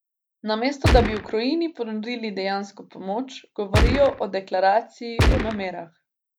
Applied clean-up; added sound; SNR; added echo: none; Gunshot, gunfire; -5 dB; none.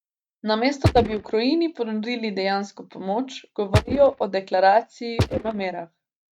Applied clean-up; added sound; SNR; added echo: neural mask model RNNoise.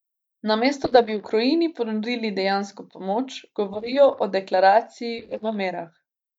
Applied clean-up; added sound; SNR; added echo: neural mask model DeepFilterNet 3.